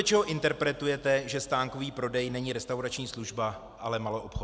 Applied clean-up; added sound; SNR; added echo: none; none; none; none.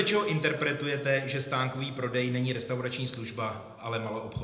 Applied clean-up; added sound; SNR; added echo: none; none; none; reverberation time 0.8 s.